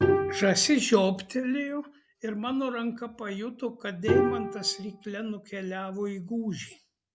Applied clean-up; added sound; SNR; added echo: none; Bowed string instrument; 2 dB; none.